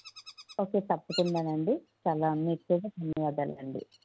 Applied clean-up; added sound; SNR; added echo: none; Bird vocalization, bird call, bird song; 18 dB; none.